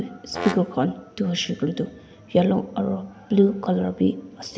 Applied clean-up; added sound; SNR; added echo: none; Brass instrument; 13 dB; none.